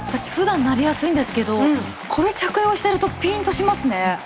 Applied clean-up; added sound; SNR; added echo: none; Applause / Crowd; 15 dB; none.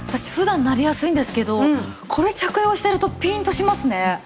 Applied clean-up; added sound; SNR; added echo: none; none; none; none.